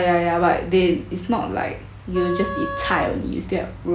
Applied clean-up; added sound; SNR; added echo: none; Wind instrument, woodwind instrument; 10 dB; none.